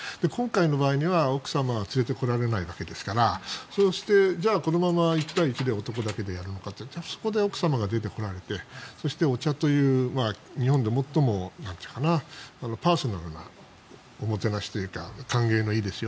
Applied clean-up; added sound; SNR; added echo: none; Keys jangling; 19 dB; none.